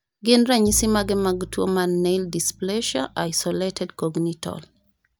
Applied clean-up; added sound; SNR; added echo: none; Bowed string instrument; 17 dB; none.